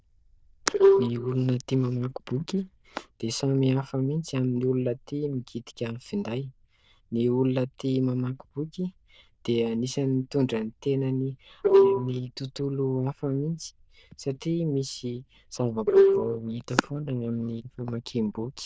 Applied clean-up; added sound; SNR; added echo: neural diffusion model UNIVERSE++.